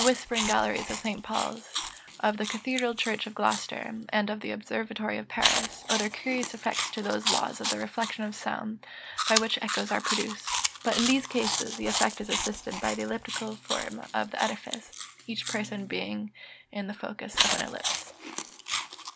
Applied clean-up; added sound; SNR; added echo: none; Chewing, mastication; 3 dB; none.